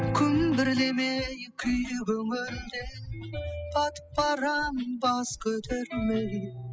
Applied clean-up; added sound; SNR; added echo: classical method spectral subtraction.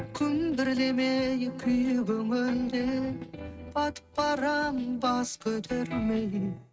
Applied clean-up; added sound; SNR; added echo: neural mask model RNNoise.